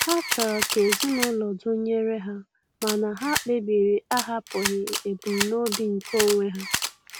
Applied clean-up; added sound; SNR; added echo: none; Camera; 6 dB; none.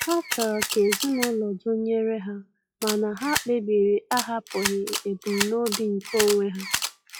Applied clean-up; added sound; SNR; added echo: classical method log-MMSE.